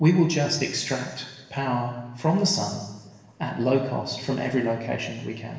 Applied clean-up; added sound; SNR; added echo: none; none; none; reverberation time 1.2 s.